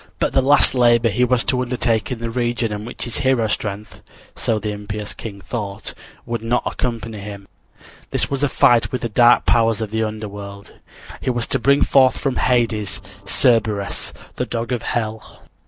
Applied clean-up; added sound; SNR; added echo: neural separator model SepFormer DNS4.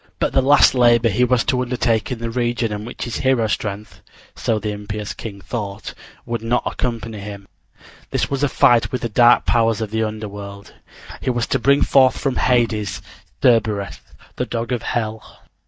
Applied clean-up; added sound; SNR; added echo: neural mask model DeepFilterNet 3.